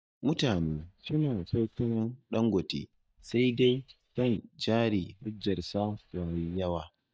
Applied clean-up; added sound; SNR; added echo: neural mask model DeepFilterNet 3.